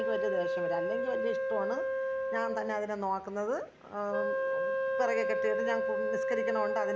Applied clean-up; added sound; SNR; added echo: none; Wind instrument, woodwind instrument; -3 dB; none.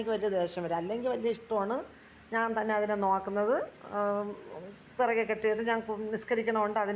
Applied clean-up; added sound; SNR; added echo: none; none; none; none.